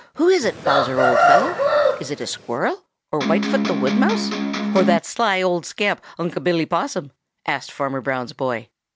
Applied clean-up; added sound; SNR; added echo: none; Electric guitar + Chicken, rooster; -3 dB; none.